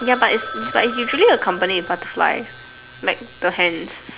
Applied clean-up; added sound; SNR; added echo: none; Telephone; 13 dB; none.